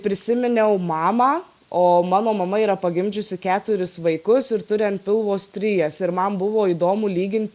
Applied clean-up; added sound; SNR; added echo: none; none; none; none.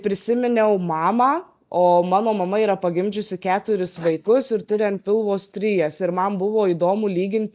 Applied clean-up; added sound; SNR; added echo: neural mask model DeepFilterNet 3.